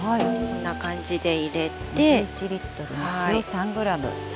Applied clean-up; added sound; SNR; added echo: none; Snare drum; 8 dB; none.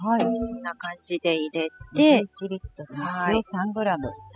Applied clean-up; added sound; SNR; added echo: classical method spectral subtraction.